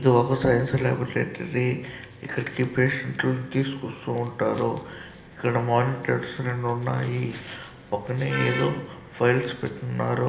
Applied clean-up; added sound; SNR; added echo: none; none; none; reverberation time 1.1 s.